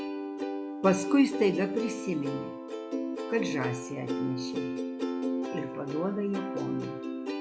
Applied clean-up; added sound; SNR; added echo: none; Plucked string instrument; 2 dB; none.